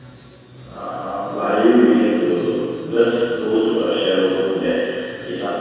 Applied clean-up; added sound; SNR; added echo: none; none; none; reverberation time 2.0 s.